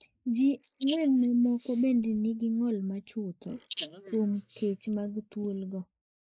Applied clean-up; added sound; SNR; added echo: neural mask model Resemble Enhance denoiser.